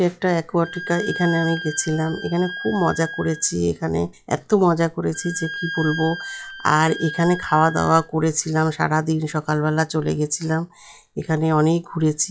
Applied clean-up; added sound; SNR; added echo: classical method log-MMSE.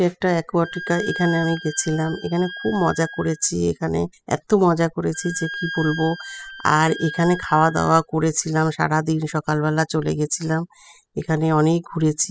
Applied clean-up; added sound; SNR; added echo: classical method spectral subtraction.